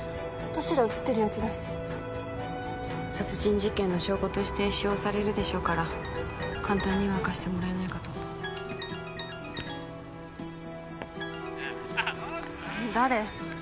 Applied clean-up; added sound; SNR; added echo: none; none; none; none.